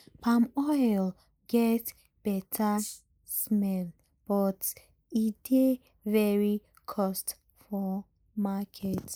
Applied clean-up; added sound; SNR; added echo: neural mask model Resemble Enhance denoiser.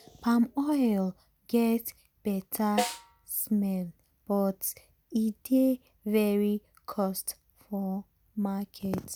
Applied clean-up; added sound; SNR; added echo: none; Snare drum; 6 dB; none.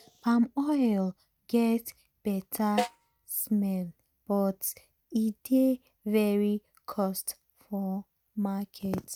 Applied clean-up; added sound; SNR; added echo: neural mask model RNNoise.